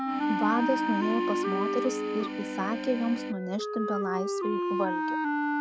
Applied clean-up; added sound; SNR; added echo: none; Wind instrument, woodwind instrument + Organ; -2 dB; none.